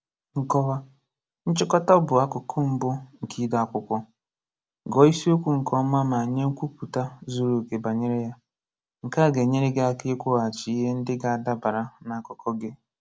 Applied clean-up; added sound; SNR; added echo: none; none; none; none.